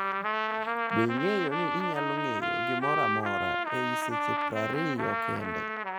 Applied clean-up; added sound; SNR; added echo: none; Trumpet; -3 dB; none.